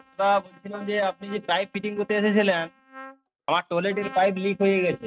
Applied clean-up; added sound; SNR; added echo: neural mask model RNNoise.